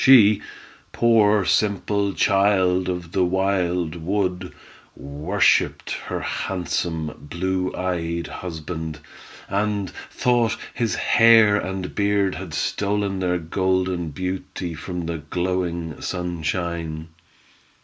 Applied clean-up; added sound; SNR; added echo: none; none; none; none.